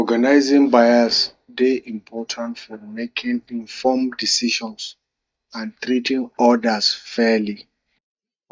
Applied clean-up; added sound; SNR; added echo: neural mask model DeepFilterNet 3.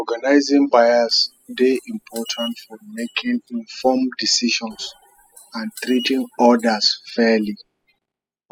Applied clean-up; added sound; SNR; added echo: classical method spectral subtraction.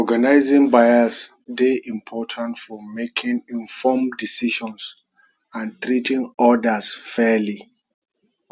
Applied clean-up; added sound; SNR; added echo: none; none; none; none.